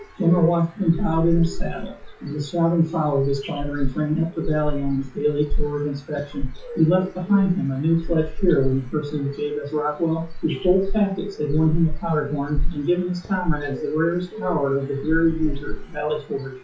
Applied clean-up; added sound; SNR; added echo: classical method WPE with log-MMSE.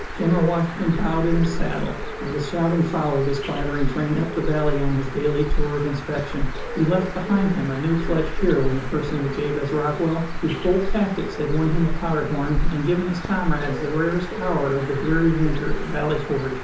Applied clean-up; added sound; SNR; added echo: none; Bird; 3 dB; reverberation time 0.6 s.